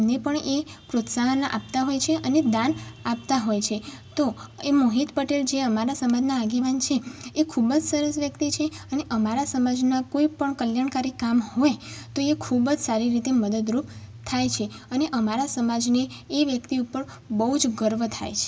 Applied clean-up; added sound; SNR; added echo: none; none; none; none.